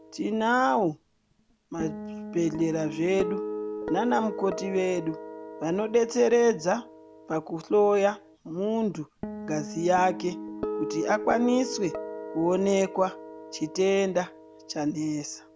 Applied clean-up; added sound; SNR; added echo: none; Guitar; 10 dB; none.